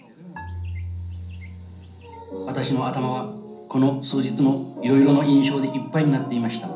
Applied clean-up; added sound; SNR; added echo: none; Marimba, xylophone; 14 dB; reverberation time 0.6 s.